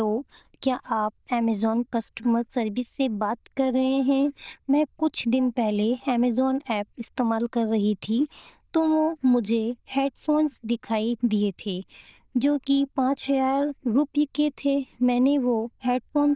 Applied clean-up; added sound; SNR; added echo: neural diffusion model UNIVERSE++.